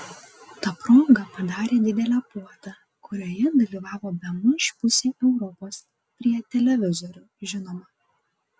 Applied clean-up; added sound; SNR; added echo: none; none; none; none.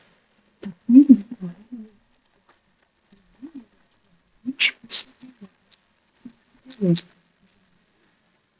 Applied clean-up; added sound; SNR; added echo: neural mask model DeepFilterNet 3.